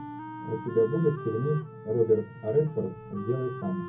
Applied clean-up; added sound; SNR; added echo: none; Wind instrument, woodwind instrument; 13 dB; reverberation time 0.3 s.